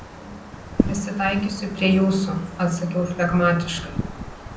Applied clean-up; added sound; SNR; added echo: none; Wind; 7 dB; reverberation time 0.6 s.